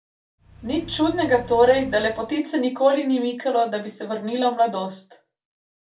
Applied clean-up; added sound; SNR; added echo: none; Accelerating, revving, vroom / Car; 18 dB; reverberation time 0.2 s.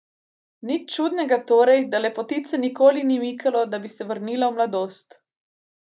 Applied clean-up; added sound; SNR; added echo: none; none; none; none.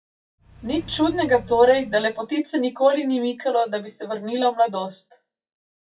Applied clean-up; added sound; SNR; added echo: classical method WPE with log-MMSE.